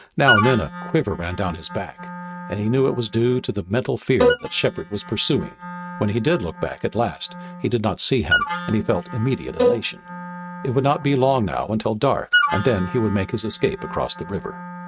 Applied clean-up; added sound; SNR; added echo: neural mask model RNNoise.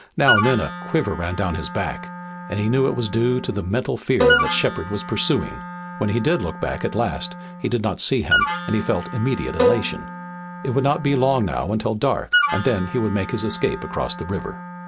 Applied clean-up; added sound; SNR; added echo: none; Wind instrument, woodwind instrument + Bowed string instrument; 4 dB; none.